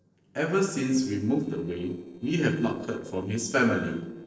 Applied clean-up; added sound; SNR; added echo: neural separator model SepFormer DNS4.